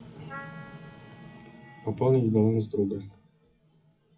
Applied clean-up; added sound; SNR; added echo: classical method WPE with log-MMSE.